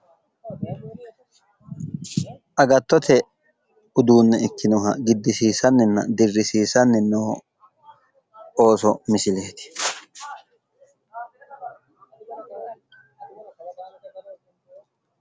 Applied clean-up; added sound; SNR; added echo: none; none; none; none.